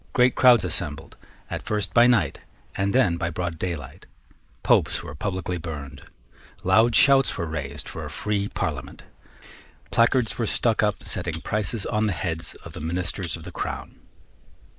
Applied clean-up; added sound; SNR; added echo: neural mask model Resemble Enhance denoiser.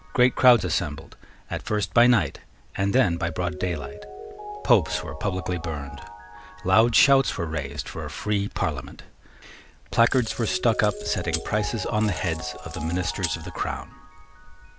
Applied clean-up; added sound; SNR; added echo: none; Keys jangling + Mallet percussion; 15 dB; none.